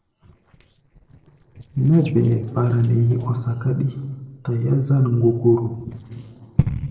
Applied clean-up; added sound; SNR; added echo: neural separator model SepFormer DNS4.